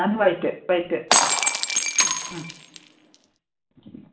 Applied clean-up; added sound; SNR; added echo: none; Shatter; -5 dB; reverberation time 0.5 s.